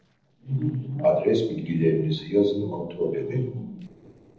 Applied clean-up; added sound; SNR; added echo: neural separator model SepFormer DNS4.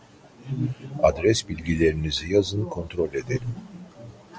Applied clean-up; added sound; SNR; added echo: none; none; none; none.